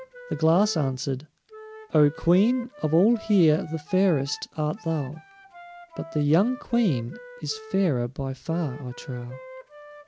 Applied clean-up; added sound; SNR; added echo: none; Wind instrument, woodwind instrument; 19 dB; none.